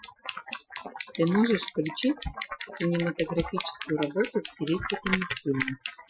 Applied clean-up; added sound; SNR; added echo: classical method Wiener filter.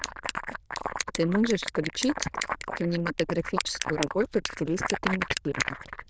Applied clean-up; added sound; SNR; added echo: neural diffusion model UNIVERSE++.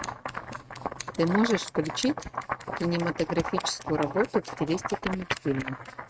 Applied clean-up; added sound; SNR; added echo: neural mask model RNNoise.